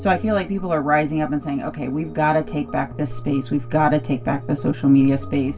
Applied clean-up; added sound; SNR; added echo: none; none; none; reverberation time 0.2 s.